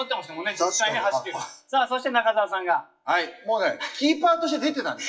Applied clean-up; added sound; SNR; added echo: classical method WPE with log-MMSE.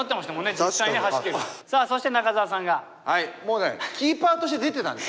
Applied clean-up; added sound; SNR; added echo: none; none; none; none.